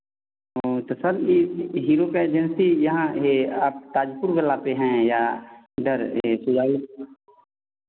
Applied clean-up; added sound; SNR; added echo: none; none; none; none.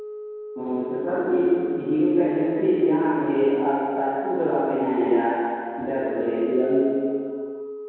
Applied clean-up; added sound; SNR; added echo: none; Wind instrument, woodwind instrument; 13 dB; reverberation time 2.2 s.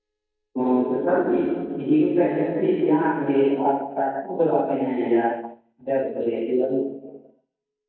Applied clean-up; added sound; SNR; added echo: neural mask model DeepFilterNet 3.